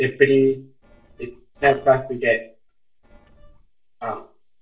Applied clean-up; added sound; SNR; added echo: neural separator model SepFormer DNS4.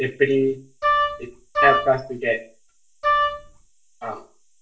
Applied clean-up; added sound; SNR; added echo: none; Wind instrument, woodwind instrument; -3 dB; reverberation time 0.3 s.